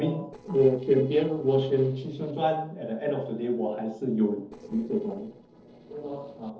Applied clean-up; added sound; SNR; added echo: neural separator model SepFormer DNS4.